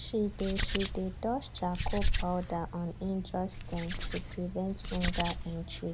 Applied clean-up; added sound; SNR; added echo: none; Hands; -1 dB; none.